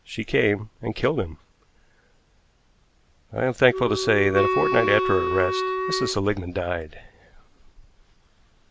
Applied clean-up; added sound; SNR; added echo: none; Wind instrument, woodwind instrument; 0 dB; none.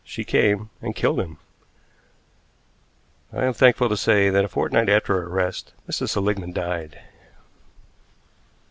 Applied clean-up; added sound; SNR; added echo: none; none; none; none.